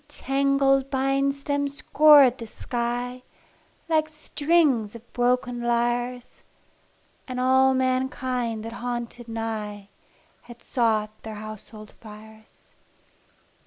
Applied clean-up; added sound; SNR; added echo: none; none; none; none.